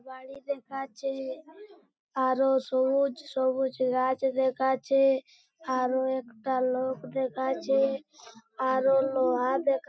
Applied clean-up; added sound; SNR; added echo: none; none; none; none.